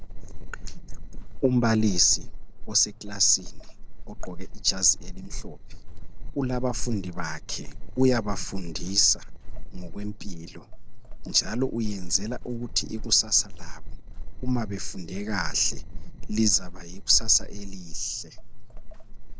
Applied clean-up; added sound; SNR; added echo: neural separator model SepFormer DNS4.